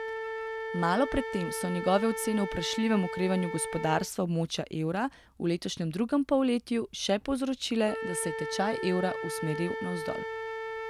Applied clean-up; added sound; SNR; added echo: none; Wind instrument, woodwind instrument; 7 dB; none.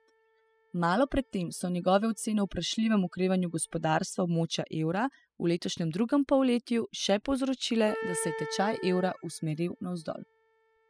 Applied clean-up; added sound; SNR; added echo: classical method spectral subtraction.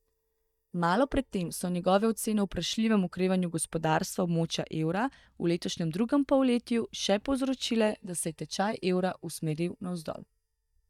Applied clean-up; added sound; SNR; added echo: neural mask model DeepFilterNet 3.